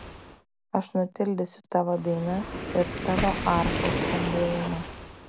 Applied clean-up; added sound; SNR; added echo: none; Waves, surf; 4 dB; none.